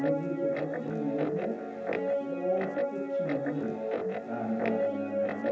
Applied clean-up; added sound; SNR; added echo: none; Guitar; -4 dB; reverberation time 0.9 s.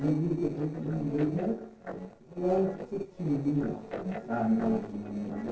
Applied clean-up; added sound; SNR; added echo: neural separator model SepFormer DNS4.